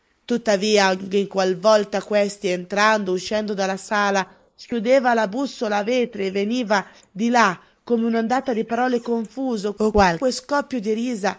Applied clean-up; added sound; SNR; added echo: neural mask model Resemble Enhance denoiser.